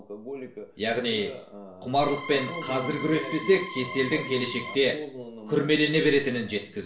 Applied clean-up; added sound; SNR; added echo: none; Organ; 11 dB; reverberation time 0.5 s.